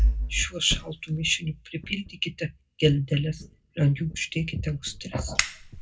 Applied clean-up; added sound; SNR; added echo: none; Fire; 12 dB; reverberation time 0.3 s.